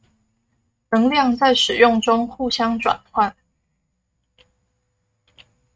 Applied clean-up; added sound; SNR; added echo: neural mask model RNNoise.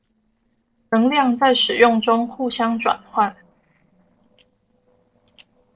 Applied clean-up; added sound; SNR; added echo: neural separator model SepFormer DNS4.